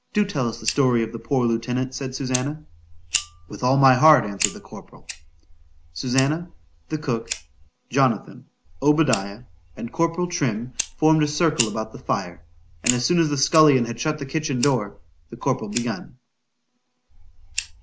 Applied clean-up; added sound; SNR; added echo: none; Fire; 12 dB; none.